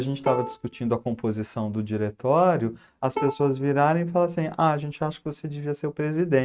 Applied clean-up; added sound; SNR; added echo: neural mask model RNNoise.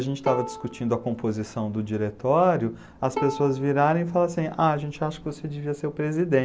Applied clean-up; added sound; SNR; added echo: none; Bowed string instrument; 14 dB; none.